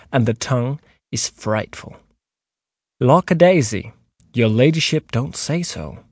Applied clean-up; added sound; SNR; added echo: none; none; none; none.